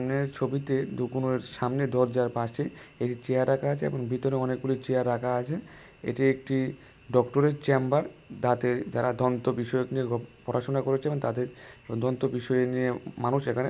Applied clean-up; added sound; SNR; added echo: none; none; none; none.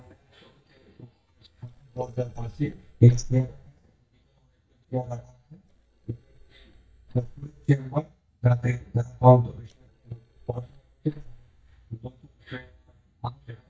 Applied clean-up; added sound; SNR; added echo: neural mask model DeepFilterNet 3.